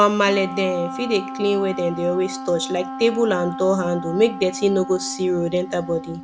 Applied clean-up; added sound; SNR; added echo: none; Wind instrument, woodwind instrument; 11 dB; none.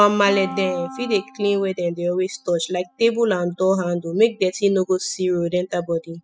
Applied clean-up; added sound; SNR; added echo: classical method spectral subtraction.